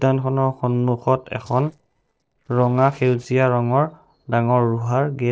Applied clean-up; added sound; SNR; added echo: neural separator model SepFormer DNS4.